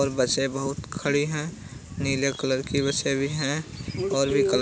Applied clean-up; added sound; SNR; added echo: none; none; none; none.